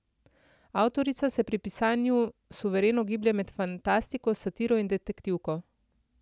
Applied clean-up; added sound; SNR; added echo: none; none; none; none.